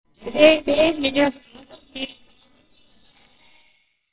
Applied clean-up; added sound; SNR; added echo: neural separator model SepFormer WHAMR!.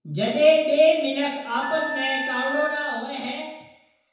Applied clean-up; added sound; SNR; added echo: none; Wind instrument, woodwind instrument; 9 dB; reverberation time 1.0 s.